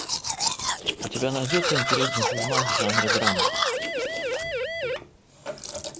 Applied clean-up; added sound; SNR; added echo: none; Domestic sounds, home sounds + Siren; -5 dB; none.